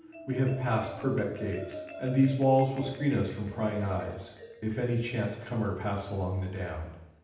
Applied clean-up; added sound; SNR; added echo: none; Marimba, xylophone; 16 dB; reverberation time 0.8 s.